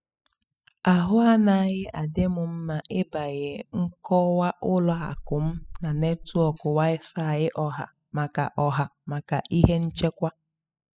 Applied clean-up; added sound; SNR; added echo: classical method spectral subtraction.